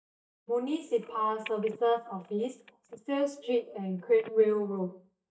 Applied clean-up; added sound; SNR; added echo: neural mask model DeepFilterNet 3.